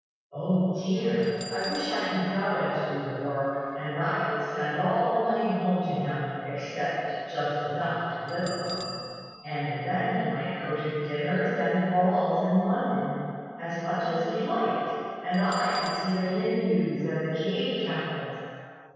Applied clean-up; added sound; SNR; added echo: none; Bell; 20 dB; reverberation time 2.2 s.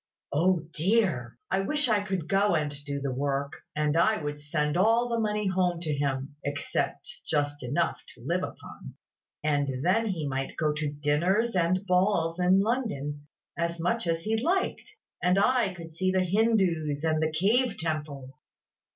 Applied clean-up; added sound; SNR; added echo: none; none; none; none.